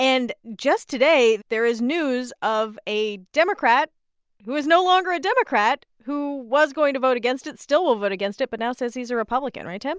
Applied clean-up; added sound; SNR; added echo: none; none; none; none.